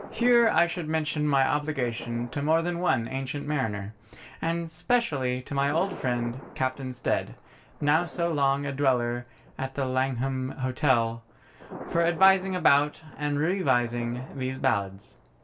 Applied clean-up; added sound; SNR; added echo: none; Thunder; 18 dB; reverberation time 0.2 s.